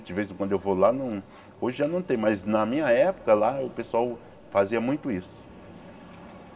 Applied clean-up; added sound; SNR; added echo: none; none; none; reverberation time 1.7 s.